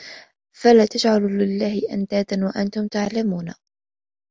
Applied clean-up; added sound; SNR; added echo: none; none; none; none.